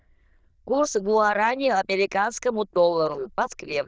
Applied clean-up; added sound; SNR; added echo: neural diffusion model UNIVERSE++.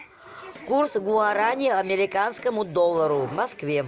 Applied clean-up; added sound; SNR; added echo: none; Subway, metro, underground; 19 dB; none.